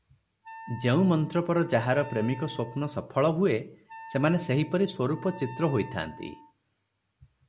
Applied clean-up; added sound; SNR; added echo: none; Wind instrument, woodwind instrument; 18 dB; none.